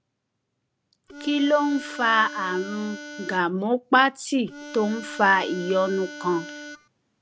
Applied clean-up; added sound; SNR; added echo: none; Harmonica; 13 dB; none.